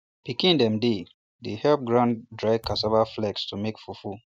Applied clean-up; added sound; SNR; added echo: neural mask model RNNoise.